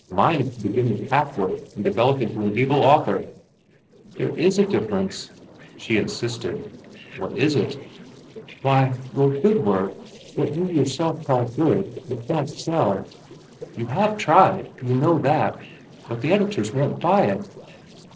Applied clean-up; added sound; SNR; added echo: neural separator model SepFormer DNS4.